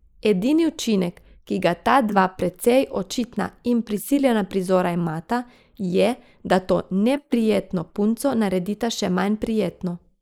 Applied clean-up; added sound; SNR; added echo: neural mask model Resemble Enhance denoiser.